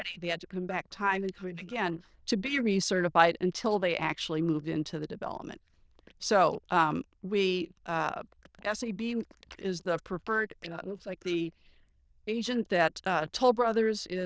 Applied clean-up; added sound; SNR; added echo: neural diffusion model UNIVERSE++.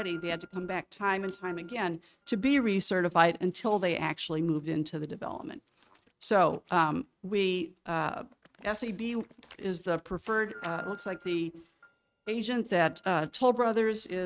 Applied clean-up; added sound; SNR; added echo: neural mask model RNNoise.